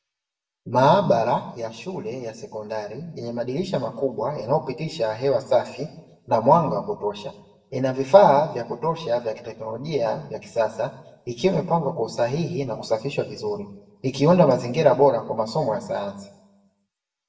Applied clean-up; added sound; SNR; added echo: none; none; none; reverberation time 0.7 s.